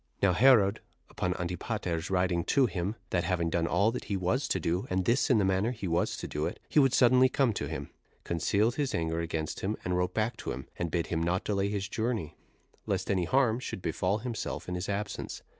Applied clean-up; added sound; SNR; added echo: none; none; none; none.